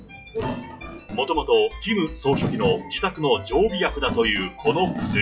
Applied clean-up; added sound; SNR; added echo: classical method WPE with log-MMSE.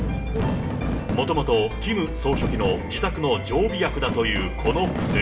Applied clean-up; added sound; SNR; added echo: none; Fireworks; 5 dB; reverberation time 0.5 s.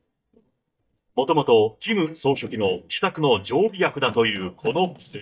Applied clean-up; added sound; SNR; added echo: neural mask model DeepFilterNet 3.